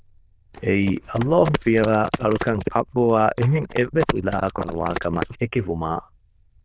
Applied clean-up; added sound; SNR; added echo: neural diffusion model UNIVERSE++.